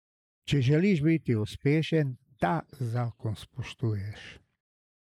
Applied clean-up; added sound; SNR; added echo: neural mask model Resemble Enhance denoiser.